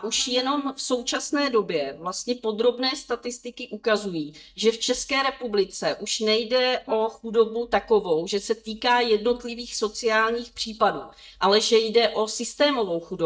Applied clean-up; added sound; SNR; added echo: neural mask model DeepFilterNet 3.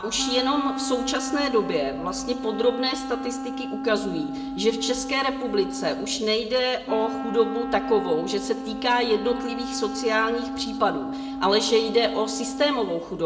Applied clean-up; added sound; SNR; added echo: none; Wind instrument, woodwind instrument; 6 dB; reverberation time 0.5 s.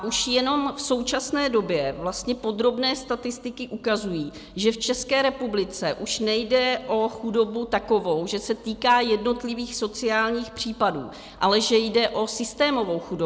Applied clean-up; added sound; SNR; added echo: none; none; none; none.